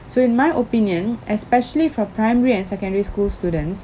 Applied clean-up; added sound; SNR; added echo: none; none; none; none.